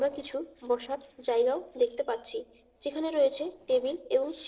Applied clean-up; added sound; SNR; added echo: neural separator model SepFormer DNS4.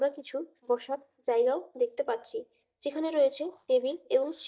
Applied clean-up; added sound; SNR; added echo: neural mask model DeepFilterNet 3.